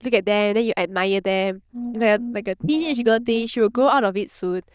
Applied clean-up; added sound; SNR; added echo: neural diffusion model UNIVERSE++.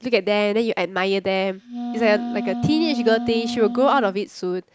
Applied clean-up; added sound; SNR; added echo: none; Wind instrument, woodwind instrument; 7 dB; none.